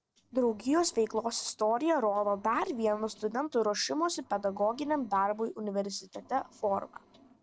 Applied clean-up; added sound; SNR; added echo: neural separator model SepFormer DNS4.